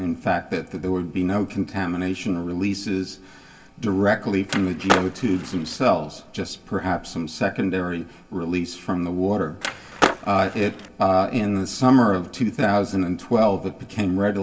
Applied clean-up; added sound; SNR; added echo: none; Skateboard; 3 dB; reverberation time 0.2 s.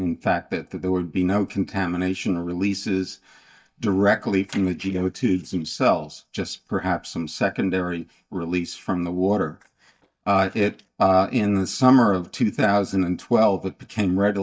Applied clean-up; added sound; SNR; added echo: neural mask model DeepFilterNet 3.